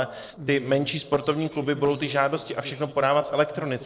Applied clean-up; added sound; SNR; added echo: neural separator model SepFormer DNS4.